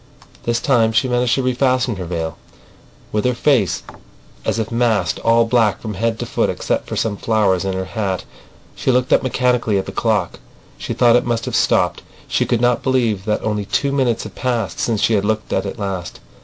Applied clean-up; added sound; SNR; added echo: none; none; none; none.